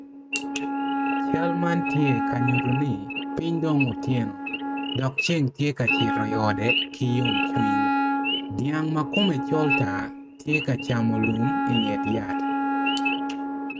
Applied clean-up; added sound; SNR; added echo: neural mask model RNNoise.